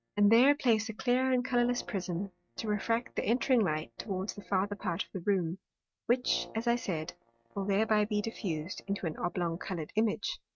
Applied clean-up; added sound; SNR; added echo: neural mask model RNNoise.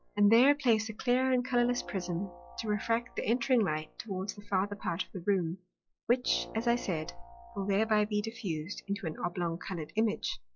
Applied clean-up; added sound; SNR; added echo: classical method log-MMSE.